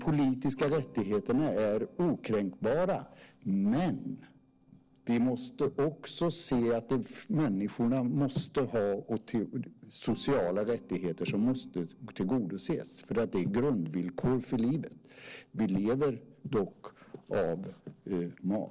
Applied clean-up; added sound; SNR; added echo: neural separator model SepFormer DNS4.